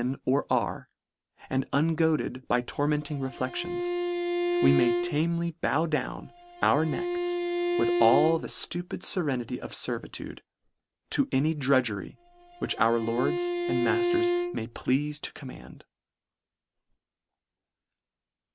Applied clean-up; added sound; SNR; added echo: none; Bowed string instrument; 0 dB; none.